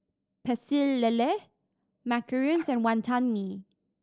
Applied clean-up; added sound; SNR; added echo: neural separator model SepFormer DNS4.